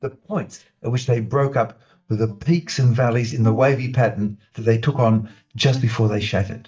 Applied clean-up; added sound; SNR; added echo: neural mask model DeepFilterNet 3.